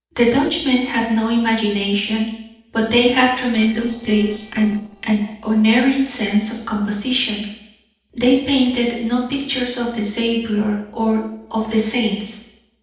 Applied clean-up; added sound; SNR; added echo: neural separator model SepFormer DNS4.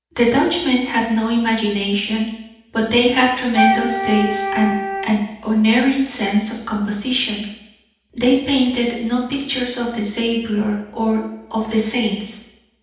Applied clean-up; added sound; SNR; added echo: none; Wind instrument, woodwind instrument; 3 dB; reverberation time 0.8 s.